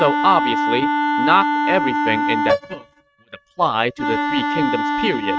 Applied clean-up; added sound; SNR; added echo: neural mask model RNNoise.